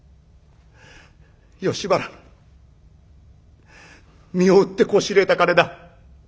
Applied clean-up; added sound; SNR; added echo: none; none; none; none.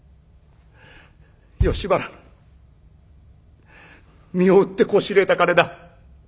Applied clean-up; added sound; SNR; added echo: none; Bass drum; 7 dB; none.